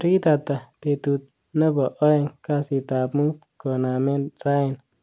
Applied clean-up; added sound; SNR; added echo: none; none; none; none.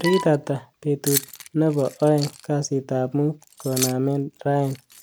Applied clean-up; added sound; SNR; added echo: none; Bowed string instrument + Keys jangling; 11 dB; none.